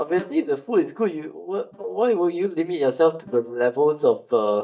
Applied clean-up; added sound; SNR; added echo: neural mask model DeepFilterNet 3.